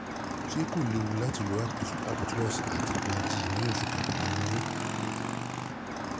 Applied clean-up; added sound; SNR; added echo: none; Motorcycle / Engine; -1 dB; none.